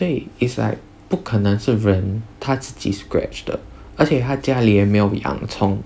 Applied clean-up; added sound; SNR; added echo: none; none; none; none.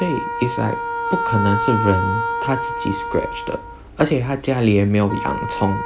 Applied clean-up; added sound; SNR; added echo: none; Wind instrument, woodwind instrument; 4 dB; none.